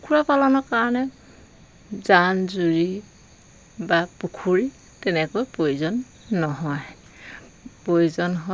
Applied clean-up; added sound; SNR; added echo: none; none; none; none.